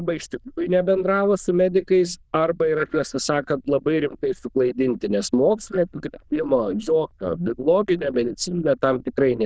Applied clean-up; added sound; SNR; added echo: neural diffusion model UNIVERSE++.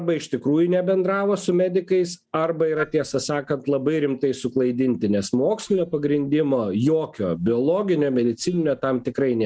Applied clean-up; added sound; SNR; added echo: neural mask model DeepFilterNet 3.